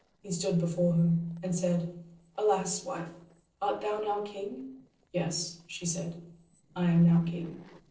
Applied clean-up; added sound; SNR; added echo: neural separator model SepFormer DNS4.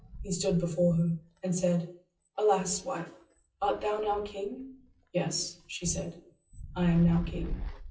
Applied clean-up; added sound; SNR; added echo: classical method WPE with log-MMSE.